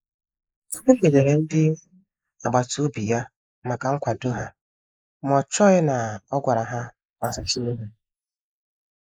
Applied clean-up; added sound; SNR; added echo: neural mask model Resemble Enhance denoiser.